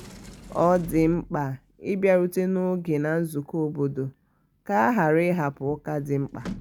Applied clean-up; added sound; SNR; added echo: none; Sliding door; 20 dB; none.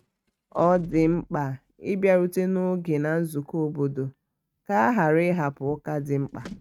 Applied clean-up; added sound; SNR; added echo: neural mask model RNNoise.